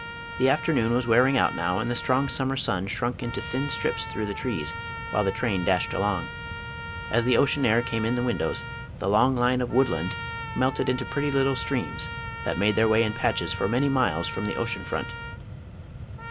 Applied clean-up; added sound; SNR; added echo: none; Mechanisms + Trumpet; 9 dB; none.